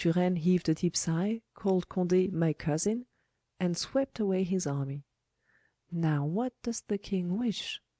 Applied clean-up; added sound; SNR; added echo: none; none; none; none.